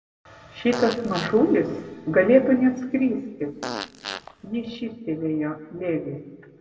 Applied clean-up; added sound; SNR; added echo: none; Fart; 12 dB; reverberation time 1.1 s.